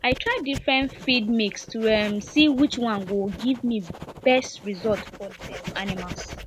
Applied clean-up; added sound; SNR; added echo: none; Writing; 13 dB; none.